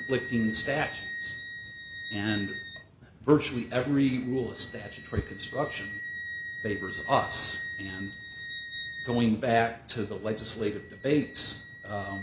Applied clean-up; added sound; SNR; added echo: none; Wind instrument, woodwind instrument; 10 dB; none.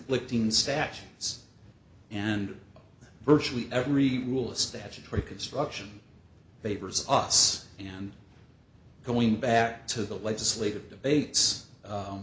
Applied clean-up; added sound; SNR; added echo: none; none; none; none.